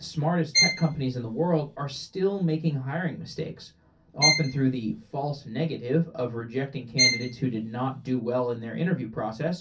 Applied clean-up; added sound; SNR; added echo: none; Bowed string instrument; 0 dB; reverberation time 0.3 s.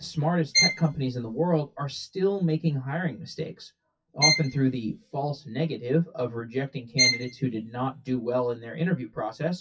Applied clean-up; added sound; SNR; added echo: classical method WPE with log-MMSE.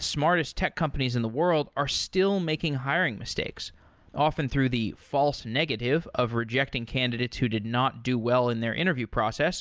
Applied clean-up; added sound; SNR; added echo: none; none; none; none.